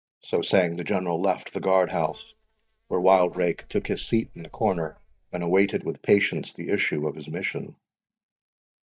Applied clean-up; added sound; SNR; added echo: neural mask model DeepFilterNet 3.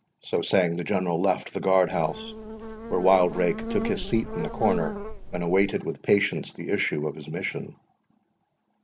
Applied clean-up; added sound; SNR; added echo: none; Buzz; 7 dB; none.